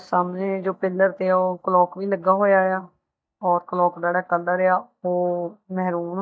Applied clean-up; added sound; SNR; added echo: neural mask model DeepFilterNet 3.